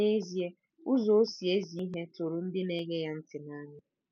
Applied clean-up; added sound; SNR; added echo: none; none; none; none.